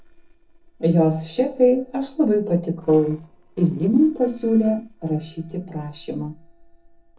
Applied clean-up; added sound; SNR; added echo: neural separator model SepFormer DNS4.